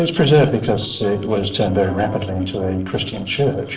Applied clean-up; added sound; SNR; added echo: neural separator model SepFormer DNS4.